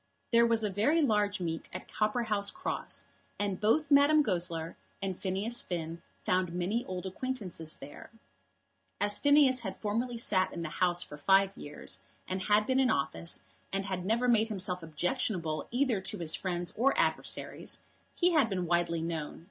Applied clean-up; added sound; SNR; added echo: none; none; none; none.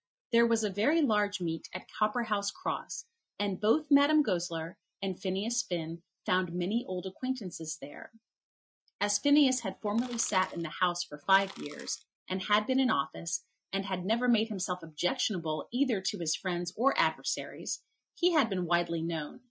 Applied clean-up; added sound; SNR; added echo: classical method Wiener filter.